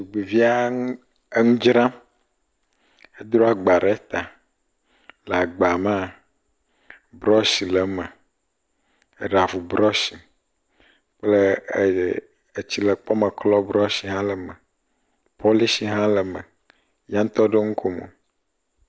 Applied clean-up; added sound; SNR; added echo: none; none; none; none.